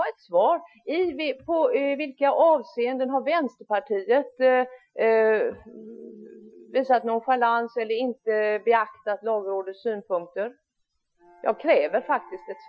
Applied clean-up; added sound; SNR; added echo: classical method Wiener filter.